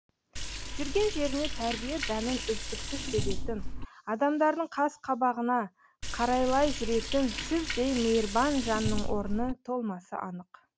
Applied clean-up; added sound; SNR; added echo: none; Liquid; 3 dB; none.